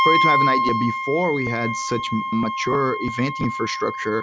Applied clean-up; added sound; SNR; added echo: none; Wind instrument, woodwind instrument; -1 dB; none.